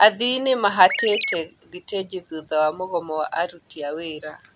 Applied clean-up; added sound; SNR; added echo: none; Chirp, tweet; 3 dB; none.